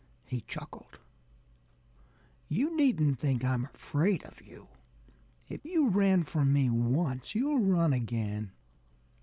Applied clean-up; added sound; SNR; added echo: none; none; none; none.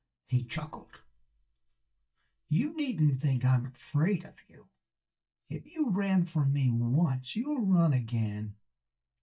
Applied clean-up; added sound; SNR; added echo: neural mask model DeepFilterNet 3.